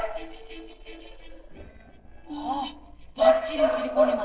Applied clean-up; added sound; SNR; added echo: neural separator model SepFormer DNS4.